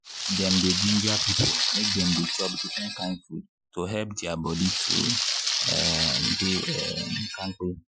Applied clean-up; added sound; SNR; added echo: classical method Wiener filter.